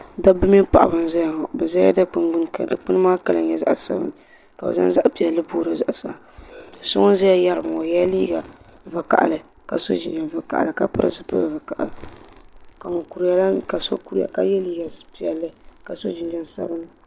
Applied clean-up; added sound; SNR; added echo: none; none; none; none.